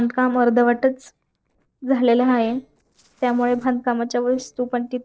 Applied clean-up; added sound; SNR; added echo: neural separator model SepFormer DNS4.